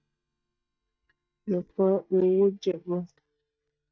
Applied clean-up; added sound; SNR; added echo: neural mask model DeepFilterNet 3.